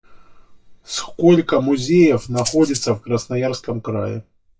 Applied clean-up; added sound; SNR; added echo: classical method WPE with log-MMSE.